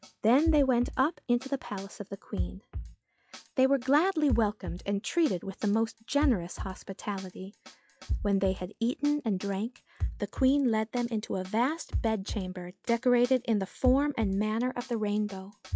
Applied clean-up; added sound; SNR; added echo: classical method log-MMSE.